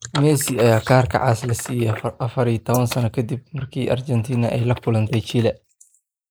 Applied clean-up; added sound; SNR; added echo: neural mask model Resemble Enhance denoiser.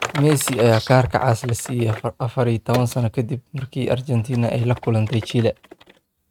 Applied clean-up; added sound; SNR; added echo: neural mask model RNNoise.